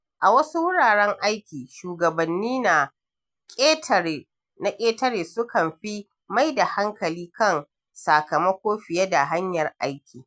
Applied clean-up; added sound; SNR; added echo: none; none; none; none.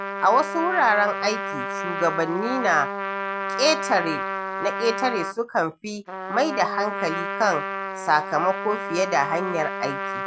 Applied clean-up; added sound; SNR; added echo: none; Trumpet; 5 dB; none.